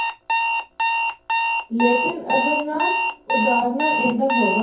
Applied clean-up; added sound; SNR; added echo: none; Alarm; -2 dB; reverberation time 0.6 s.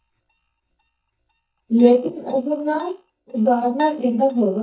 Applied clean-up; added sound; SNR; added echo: neural mask model DeepFilterNet 3.